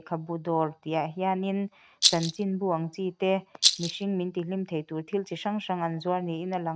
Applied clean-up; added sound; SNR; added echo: neural mask model RNNoise.